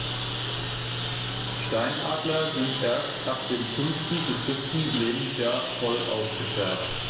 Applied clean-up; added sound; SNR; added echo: none; Engine; 2 dB; none.